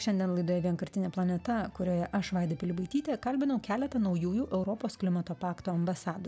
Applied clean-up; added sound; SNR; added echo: none; none; none; none.